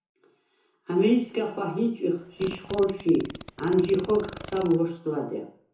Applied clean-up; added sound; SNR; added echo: none; Fart; 14 dB; reverberation time 0.6 s.